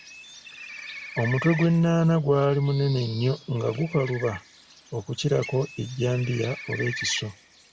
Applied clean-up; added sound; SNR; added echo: none; Bird; 13 dB; none.